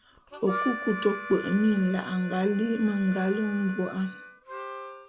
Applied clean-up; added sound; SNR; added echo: none; Harmonica; 10 dB; none.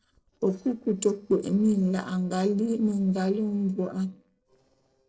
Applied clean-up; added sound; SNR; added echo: neural separator model SepFormer DNS4.